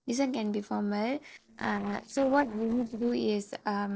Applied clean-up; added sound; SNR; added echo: neural separator model SepFormer DNS4.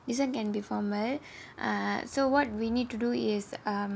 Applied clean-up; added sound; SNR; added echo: none; none; none; none.